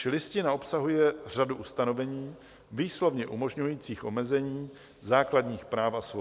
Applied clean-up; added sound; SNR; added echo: none; none; none; none.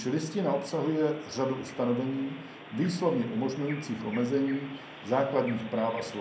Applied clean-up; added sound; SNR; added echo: none; Bird vocalization, bird call, bird song; 15 dB; reverberation time 0.6 s.